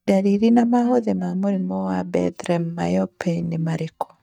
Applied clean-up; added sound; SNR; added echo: neural mask model DeepFilterNet 3.